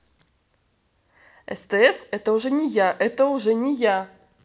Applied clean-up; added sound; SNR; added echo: none; none; none; none.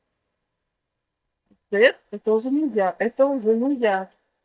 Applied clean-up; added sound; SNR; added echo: neural mask model DeepFilterNet 3.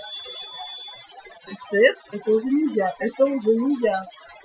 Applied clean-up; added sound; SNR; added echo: classical method Wiener filter.